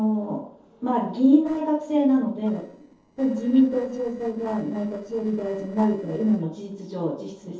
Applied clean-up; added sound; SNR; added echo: neural separator model SepFormer DNS4.